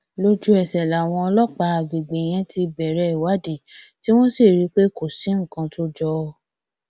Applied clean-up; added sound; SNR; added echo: none; none; none; none.